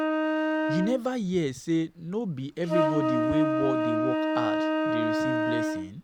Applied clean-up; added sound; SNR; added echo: none; Wind instrument, woodwind instrument; -3 dB; none.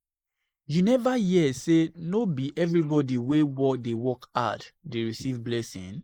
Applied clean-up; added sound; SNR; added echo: neural mask model Resemble Enhance denoiser.